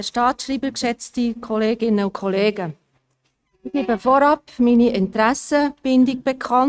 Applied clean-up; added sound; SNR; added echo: neural mask model RNNoise.